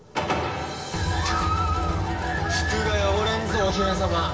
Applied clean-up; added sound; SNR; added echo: none; Wind instrument, woodwind instrument; 19 dB; reverberation time 0.9 s.